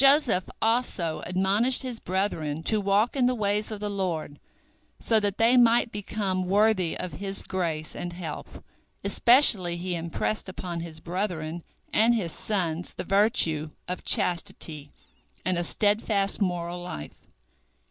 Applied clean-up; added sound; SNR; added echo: none; none; none; none.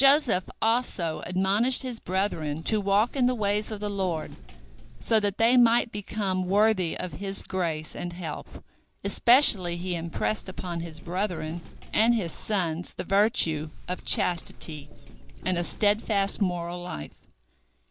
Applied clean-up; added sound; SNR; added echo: none; Walk, footsteps; 12 dB; none.